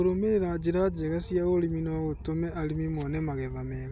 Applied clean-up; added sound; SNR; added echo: none; Wind / Boat, Water vehicle; 12 dB; none.